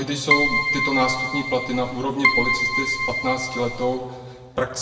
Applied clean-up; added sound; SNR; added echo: none; Keyboard (musical); -2 dB; reverberation time 1.5 s.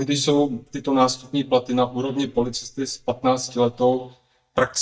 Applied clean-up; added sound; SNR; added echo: neural mask model DeepFilterNet 3.